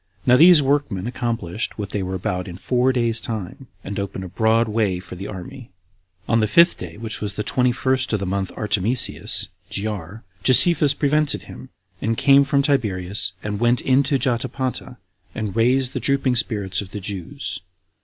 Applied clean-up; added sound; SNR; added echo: none; none; none; none.